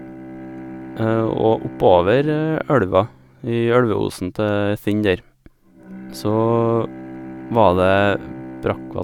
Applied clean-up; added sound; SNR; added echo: none; Bowed string instrument; 16 dB; none.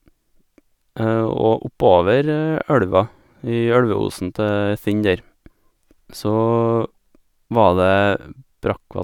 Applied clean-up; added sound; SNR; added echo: none; none; none; none.